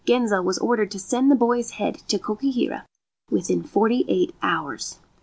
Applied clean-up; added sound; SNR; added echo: none; none; none; none.